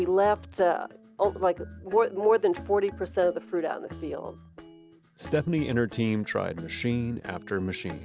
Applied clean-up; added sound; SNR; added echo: none; none; none; none.